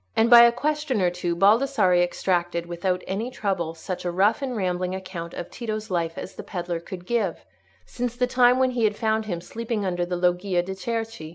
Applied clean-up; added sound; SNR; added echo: none; none; none; none.